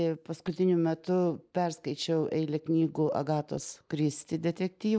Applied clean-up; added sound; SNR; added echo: neural mask model DeepFilterNet 3.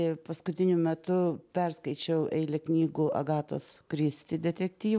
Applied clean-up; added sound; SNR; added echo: none; none; none; none.